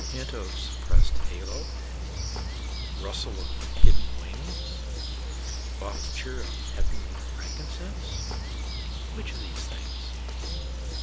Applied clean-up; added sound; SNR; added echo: none; Bird; 15 dB; none.